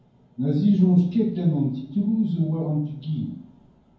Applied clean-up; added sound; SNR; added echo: none; none; none; reverberation time 0.9 s.